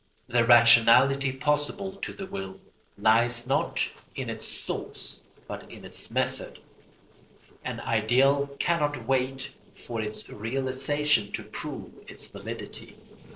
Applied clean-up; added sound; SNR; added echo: neural separator model SepFormer DNS4.